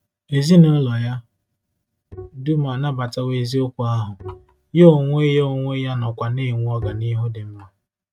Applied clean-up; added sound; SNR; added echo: neural mask model RNNoise.